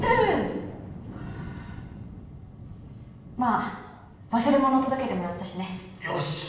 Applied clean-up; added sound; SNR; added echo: none; Thunder; 12 dB; reverberation time 1.0 s.